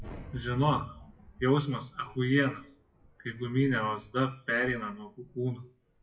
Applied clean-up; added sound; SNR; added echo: classical method WPE with log-MMSE.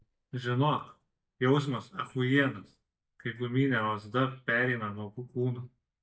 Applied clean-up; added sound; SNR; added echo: neural mask model DeepFilterNet 3.